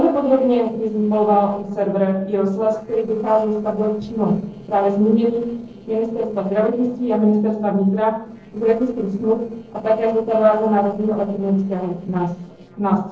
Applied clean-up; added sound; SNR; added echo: neural separator model SepFormer DNS4.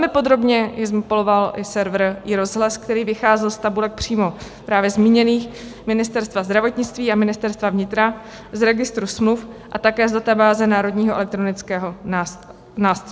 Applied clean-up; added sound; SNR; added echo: none; none; none; none.